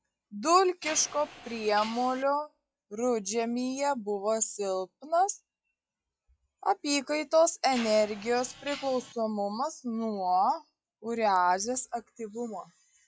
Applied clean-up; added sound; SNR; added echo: classical method log-MMSE.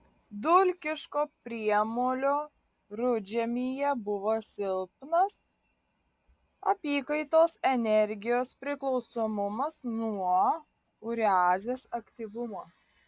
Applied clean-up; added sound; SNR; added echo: none; none; none; none.